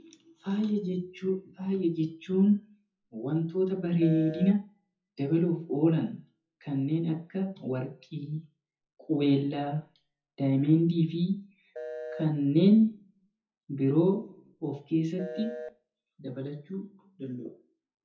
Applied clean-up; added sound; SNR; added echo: classical method WPE with log-MMSE.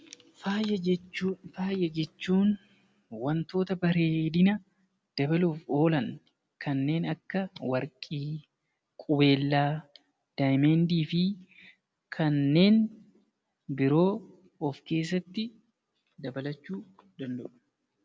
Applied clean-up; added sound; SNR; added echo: none; none; none; none.